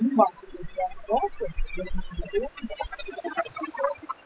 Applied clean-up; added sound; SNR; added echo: classical method spectral subtraction.